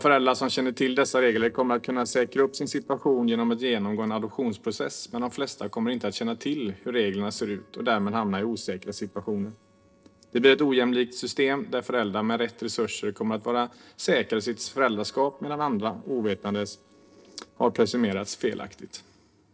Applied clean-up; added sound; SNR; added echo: neural separator model SepFormer DNS4.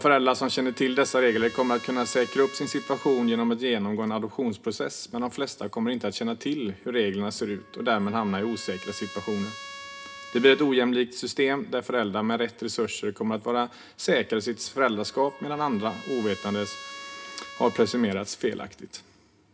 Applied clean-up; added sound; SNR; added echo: none; Trumpet; 19 dB; reverberation time 0.3 s.